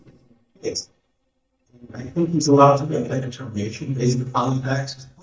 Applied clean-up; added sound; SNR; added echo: neural mask model DeepFilterNet 3.